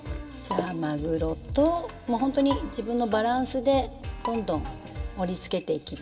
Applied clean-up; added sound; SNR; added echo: none; Bowed string instrument; 16 dB; reverberation time 0.3 s.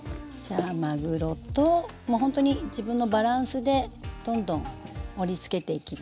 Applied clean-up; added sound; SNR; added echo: none; none; none; none.